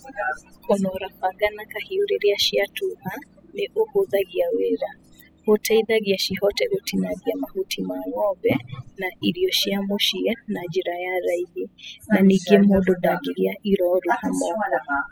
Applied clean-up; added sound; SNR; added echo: classical method spectral subtraction.